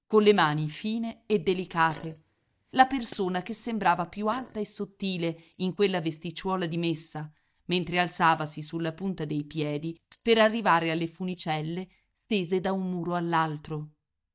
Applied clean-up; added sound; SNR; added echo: neural mask model DeepFilterNet 3.